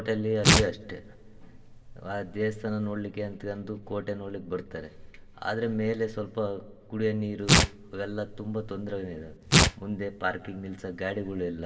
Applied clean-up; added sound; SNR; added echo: none; Tearing; -4 dB; reverberation time 1.3 s.